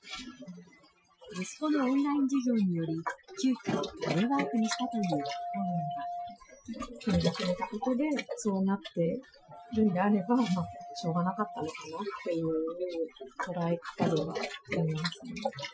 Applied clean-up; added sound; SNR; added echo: classical method Wiener filter.